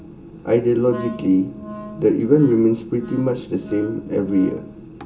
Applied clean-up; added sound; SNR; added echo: none; Wind instrument, woodwind instrument; 17 dB; reverberation time 0.2 s.